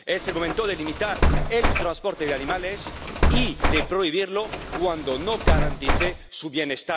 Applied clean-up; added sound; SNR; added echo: none; Bus; -3 dB; none.